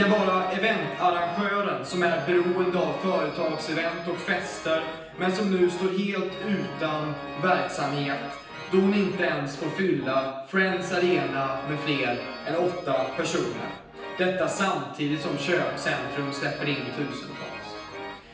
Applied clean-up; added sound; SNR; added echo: none; Organ; 12 dB; reverberation time 0.9 s.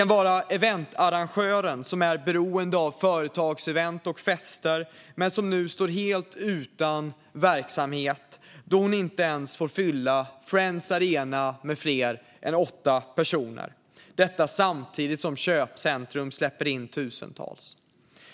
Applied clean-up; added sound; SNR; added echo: none; none; none; none.